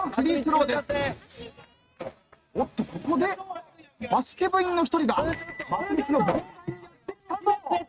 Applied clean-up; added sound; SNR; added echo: neural mask model RNNoise.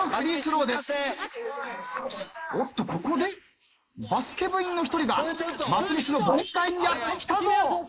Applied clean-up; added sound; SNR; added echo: neural mask model Resemble Enhance denoiser.